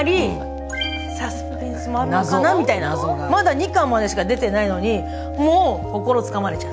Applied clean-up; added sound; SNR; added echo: none; none; none; none.